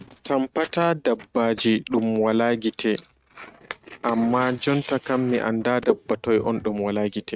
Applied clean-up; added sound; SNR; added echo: neural mask model RNNoise.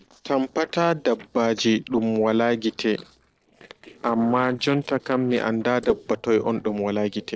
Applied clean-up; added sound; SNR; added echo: neural separator model SepFormer DNS4.